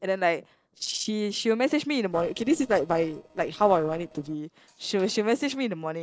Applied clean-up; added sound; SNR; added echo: neural separator model SepFormer DNS4.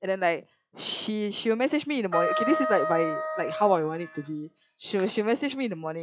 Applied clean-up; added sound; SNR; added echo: classical method log-MMSE.